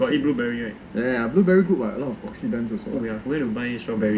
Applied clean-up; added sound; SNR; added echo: none; none; none; none.